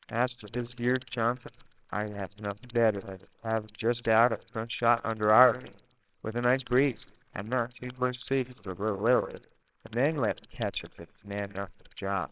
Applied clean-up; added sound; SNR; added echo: neural separator model SepFormer WHAMR!.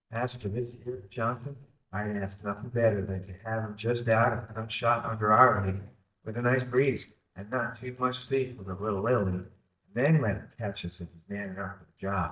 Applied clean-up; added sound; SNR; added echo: neural mask model DeepFilterNet 3.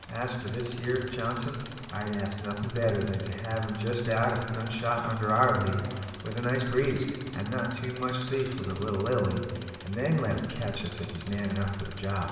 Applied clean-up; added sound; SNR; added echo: none; Engine; 16 dB; reverberation time 1.7 s.